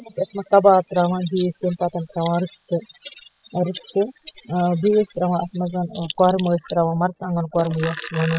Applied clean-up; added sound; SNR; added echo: classical method spectral subtraction.